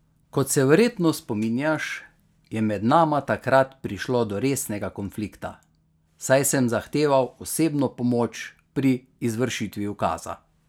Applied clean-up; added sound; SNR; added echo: none; none; none; none.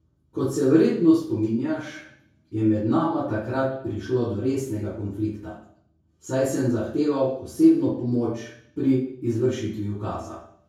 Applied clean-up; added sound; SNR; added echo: none; none; none; reverberation time 0.6 s.